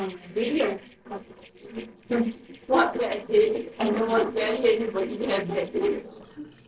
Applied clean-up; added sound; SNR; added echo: neural separator model SepFormer DNS4.